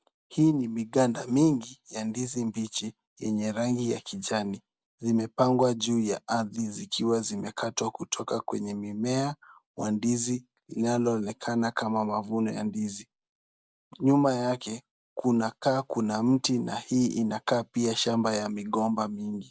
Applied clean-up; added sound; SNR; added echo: none; none; none; none.